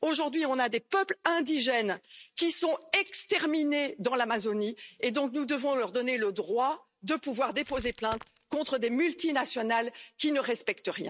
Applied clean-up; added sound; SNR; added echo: neural mask model RNNoise.